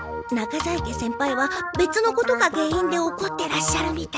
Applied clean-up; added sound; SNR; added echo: none; none; none; none.